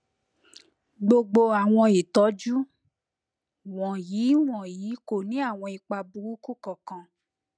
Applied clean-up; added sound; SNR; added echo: none; none; none; none.